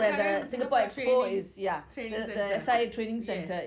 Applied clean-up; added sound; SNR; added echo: none; Thump, thud; 20 dB; none.